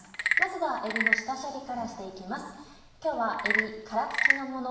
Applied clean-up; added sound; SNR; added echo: none; Wood / Percussion / Frog; -2 dB; reverberation time 1.0 s.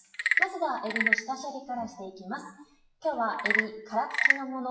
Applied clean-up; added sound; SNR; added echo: classical method WPE with log-MMSE.